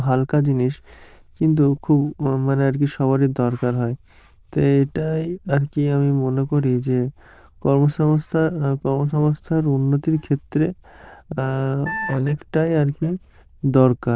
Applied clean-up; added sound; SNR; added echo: neural diffusion model UNIVERSE++.